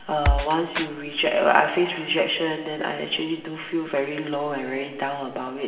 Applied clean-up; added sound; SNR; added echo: none; Drum kit; 0 dB; reverberation time 2.0 s.